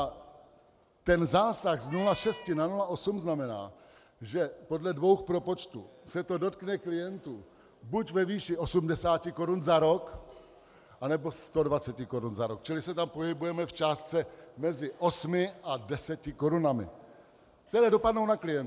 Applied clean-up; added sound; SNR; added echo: none; Meow; 15 dB; none.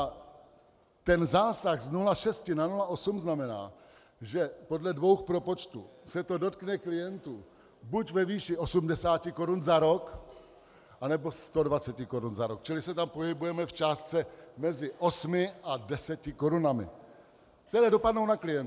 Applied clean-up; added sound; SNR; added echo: none; none; none; none.